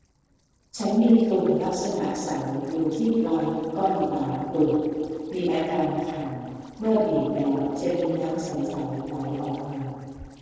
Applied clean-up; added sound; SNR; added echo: neural separator model SepFormer DNS4.